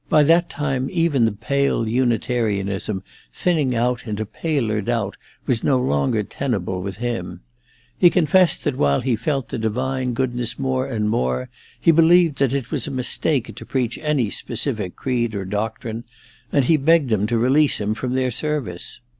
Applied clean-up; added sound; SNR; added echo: none; none; none; none.